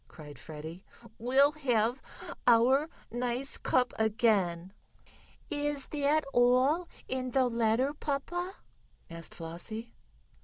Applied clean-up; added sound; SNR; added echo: none; none; none; none.